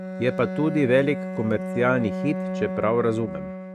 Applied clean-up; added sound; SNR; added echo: neural mask model RNNoise.